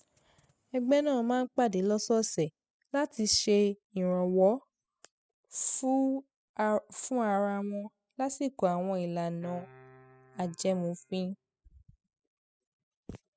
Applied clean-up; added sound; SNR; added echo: classical method spectral subtraction.